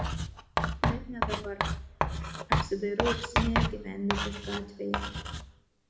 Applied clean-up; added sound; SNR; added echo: none; Writing; -5 dB; reverberation time 0.8 s.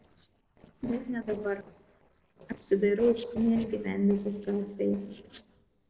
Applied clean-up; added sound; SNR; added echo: neural separator model SepFormer DNS4.